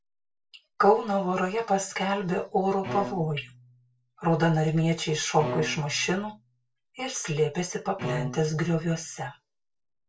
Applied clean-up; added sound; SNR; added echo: neural separator model SepFormer DNS4.